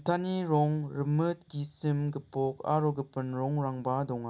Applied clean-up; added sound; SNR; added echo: none; none; none; none.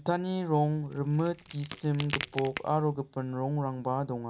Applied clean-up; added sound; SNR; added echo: none; Crack; 11 dB; none.